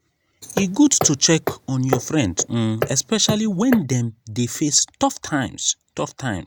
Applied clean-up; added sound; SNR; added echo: none; Hammer; 7 dB; none.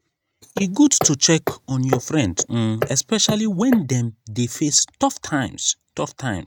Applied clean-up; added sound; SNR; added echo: neural mask model RNNoise.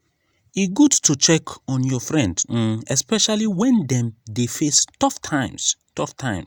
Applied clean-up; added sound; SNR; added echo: none; none; none; none.